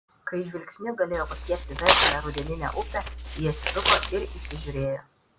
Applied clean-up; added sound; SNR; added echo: none; Tearing; -2 dB; none.